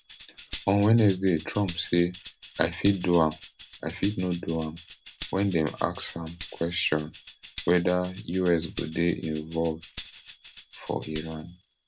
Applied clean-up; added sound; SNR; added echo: none; Tambourine; 1 dB; none.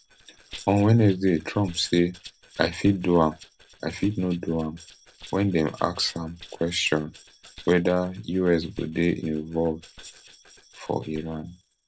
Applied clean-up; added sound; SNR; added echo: neural separator model SepFormer DNS4.